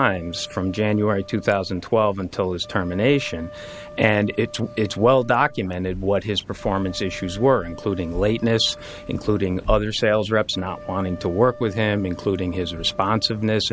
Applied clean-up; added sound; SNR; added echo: none; Wind instrument, woodwind instrument; 19 dB; none.